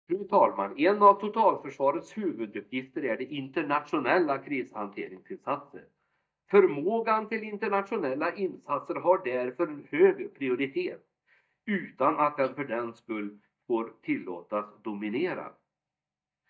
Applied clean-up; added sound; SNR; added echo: neural mask model DeepFilterNet 3.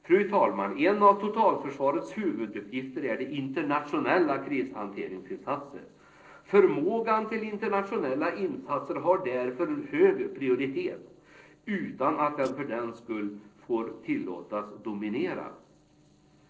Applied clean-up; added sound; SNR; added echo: neural separator model SepFormer DNS4.